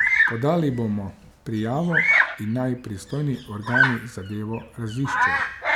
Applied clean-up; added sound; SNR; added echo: none; Bird vocalization, bird call, bird song; -2 dB; none.